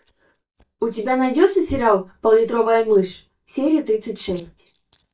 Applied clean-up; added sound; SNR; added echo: neural mask model DeepFilterNet 3.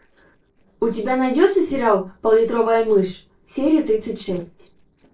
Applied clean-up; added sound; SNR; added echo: neural separator model SepFormer DNS4.